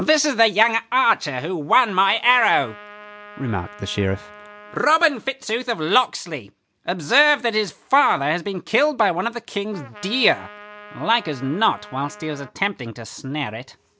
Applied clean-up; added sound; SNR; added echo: none; Trumpet; 19 dB; none.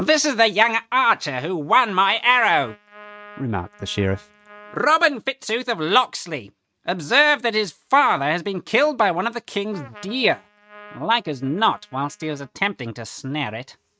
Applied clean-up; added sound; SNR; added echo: neural mask model RNNoise.